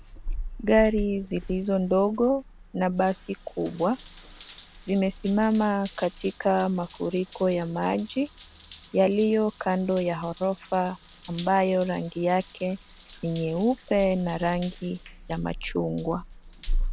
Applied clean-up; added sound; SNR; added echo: none; Drip / Trickle, dribble / Bathtub (filling or washing) / Water tap, faucet; 11 dB; none.